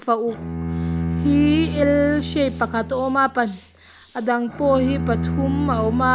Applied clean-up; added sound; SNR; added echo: none; Bowed string instrument; 5 dB; none.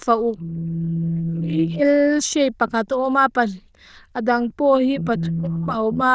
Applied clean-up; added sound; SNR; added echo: neural diffusion model UNIVERSE++.